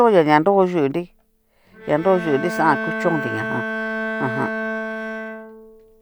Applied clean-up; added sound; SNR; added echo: none; Bowed string instrument; 7 dB; none.